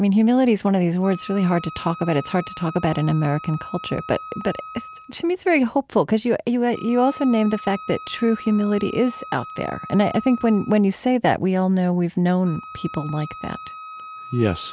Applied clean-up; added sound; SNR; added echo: none; Wind instrument, woodwind instrument; 17 dB; none.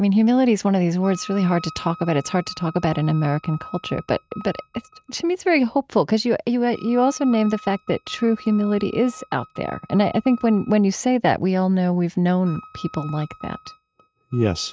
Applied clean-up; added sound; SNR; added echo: neural mask model RNNoise.